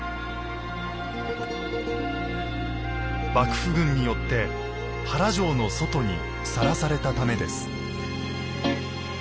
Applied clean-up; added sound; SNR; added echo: none; Guitar; 4 dB; none.